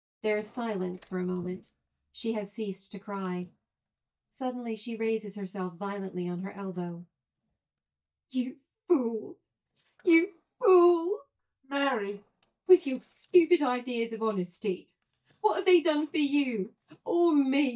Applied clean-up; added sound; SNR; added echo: neural mask model DeepFilterNet 3.